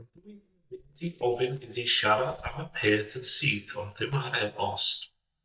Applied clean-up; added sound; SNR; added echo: neural mask model DeepFilterNet 3.